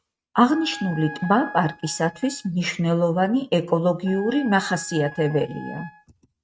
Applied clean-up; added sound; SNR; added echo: neural mask model RNNoise.